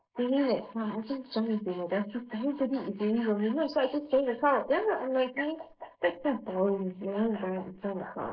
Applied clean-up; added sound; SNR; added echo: neural mask model Resemble Enhance denoiser.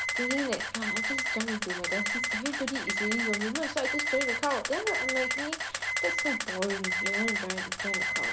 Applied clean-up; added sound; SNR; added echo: none; Camera + Alarm; -2 dB; none.